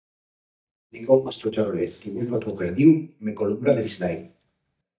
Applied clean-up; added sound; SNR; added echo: neural mask model DeepFilterNet 3.